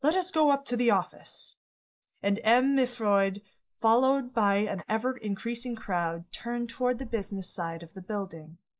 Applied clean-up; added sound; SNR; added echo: neural mask model Resemble Enhance denoiser.